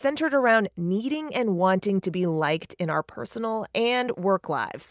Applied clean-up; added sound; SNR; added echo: none; none; none; none.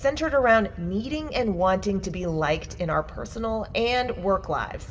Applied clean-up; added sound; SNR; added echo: none; Wind / Boat, Water vehicle; 14 dB; reverberation time 1.9 s.